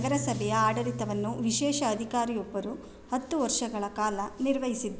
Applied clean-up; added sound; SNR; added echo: none; Guitar; 12 dB; none.